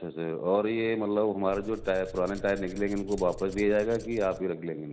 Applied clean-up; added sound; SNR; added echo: none; Tools; 15 dB; none.